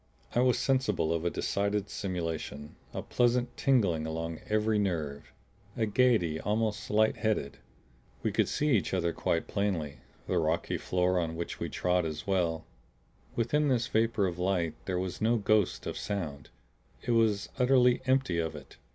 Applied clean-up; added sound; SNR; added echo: none; none; none; none.